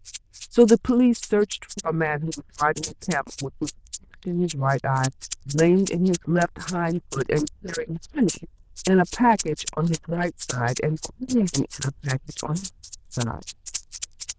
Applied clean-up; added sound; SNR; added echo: neural diffusion model UNIVERSE++.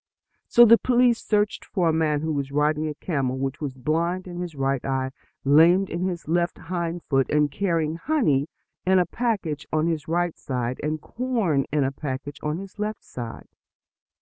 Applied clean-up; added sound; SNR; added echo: none; none; none; none.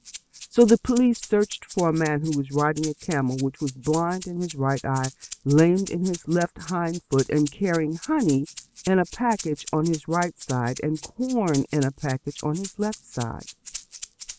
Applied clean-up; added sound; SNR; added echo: none; Rattle (instrument); 17 dB; none.